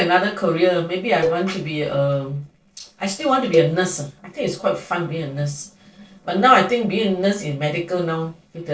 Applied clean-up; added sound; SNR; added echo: neural separator model SepFormer DNS4.